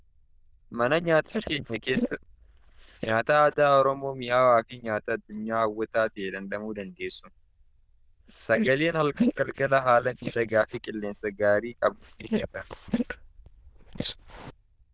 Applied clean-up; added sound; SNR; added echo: neural diffusion model UNIVERSE++.